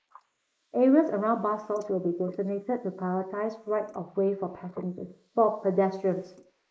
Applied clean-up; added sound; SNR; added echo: neural mask model Resemble Enhance denoiser.